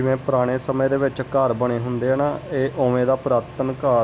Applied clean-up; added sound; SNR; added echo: none; none; none; none.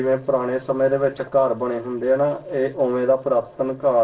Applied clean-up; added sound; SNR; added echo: neural separator model SepFormer DNS4.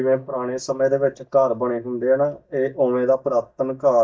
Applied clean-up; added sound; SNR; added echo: neural mask model DeepFilterNet 3.